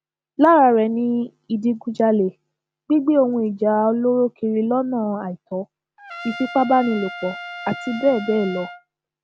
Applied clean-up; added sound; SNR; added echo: none; Trumpet; 14 dB; none.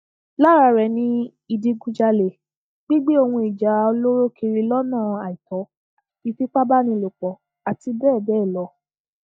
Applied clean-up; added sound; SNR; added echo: neural mask model DeepFilterNet 3.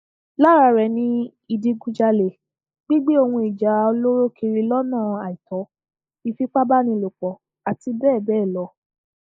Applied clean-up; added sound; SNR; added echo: neural mask model Resemble Enhance denoiser.